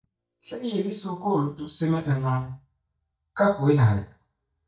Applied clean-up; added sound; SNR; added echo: neural mask model DeepFilterNet 3.